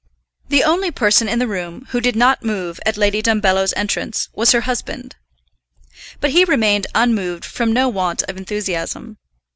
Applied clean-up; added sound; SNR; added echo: none; none; none; none.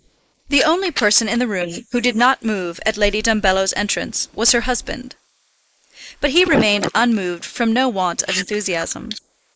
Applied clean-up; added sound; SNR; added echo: neural mask model Resemble Enhance denoiser.